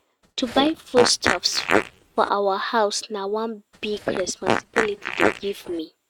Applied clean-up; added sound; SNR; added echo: neural mask model RNNoise.